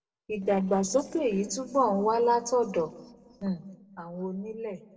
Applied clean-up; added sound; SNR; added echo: neural separator model SepFormer DNS4.